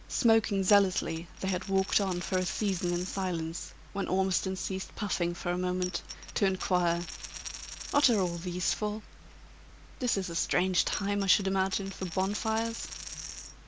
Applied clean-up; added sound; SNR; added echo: none; Coin (dropping); 12 dB; none.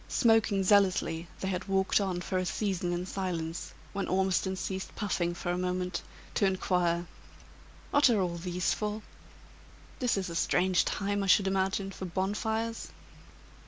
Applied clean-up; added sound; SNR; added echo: none; none; none; none.